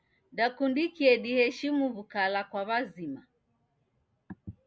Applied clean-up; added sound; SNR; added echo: none; none; none; none.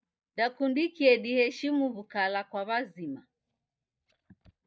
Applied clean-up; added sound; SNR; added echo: neural mask model DeepFilterNet 3.